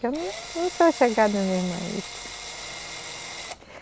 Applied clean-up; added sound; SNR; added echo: none; Drill; 11 dB; none.